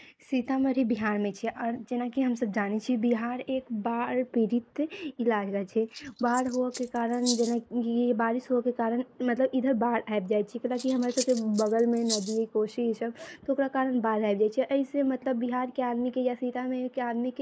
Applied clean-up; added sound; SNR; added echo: neural mask model Resemble Enhance denoiser.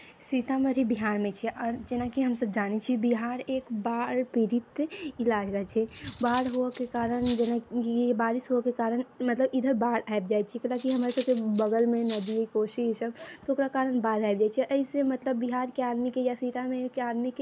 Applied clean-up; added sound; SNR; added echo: none; Cutlery, silverware; 9 dB; none.